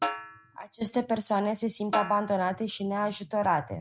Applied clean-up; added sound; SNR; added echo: neural mask model RNNoise.